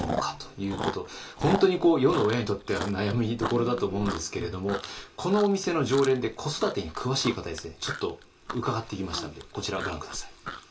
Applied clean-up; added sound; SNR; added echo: none; Chewing, mastication; 10 dB; reverberation time 0.2 s.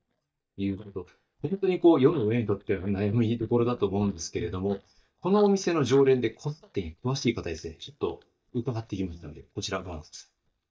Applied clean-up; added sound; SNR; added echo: neural mask model DeepFilterNet 3.